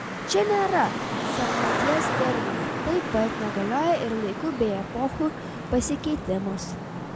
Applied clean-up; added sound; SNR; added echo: none; Traffic noise, roadway noise; 3 dB; none.